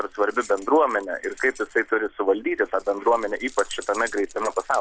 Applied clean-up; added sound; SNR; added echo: none; Keys jangling; 19 dB; none.